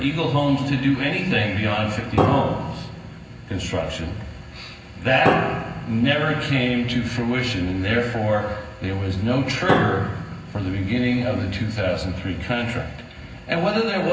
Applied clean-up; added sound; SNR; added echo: none; Piano; 4 dB; reverberation time 0.4 s.